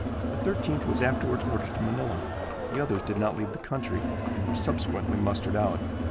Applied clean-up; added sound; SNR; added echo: none; Crowd; 0 dB; none.